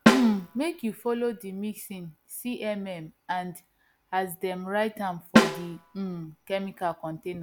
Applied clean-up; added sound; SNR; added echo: none; Snare drum; -5 dB; none.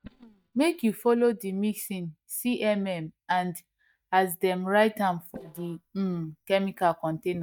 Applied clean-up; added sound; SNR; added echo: neural mask model DeepFilterNet 3.